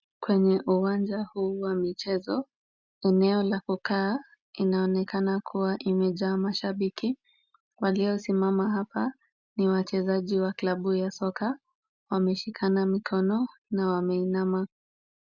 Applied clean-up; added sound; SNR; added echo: none; none; none; none.